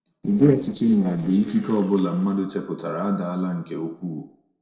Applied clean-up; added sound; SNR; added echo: neural separator model SepFormer DNS4.